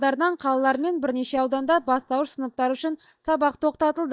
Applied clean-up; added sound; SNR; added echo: neural mask model DeepFilterNet 3.